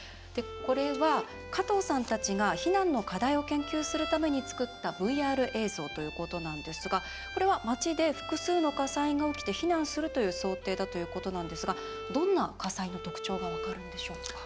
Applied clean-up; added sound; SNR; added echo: none; Bowed string instrument; 11 dB; none.